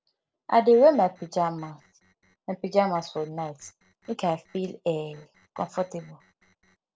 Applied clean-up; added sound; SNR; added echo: neural separator model SepFormer DNS4.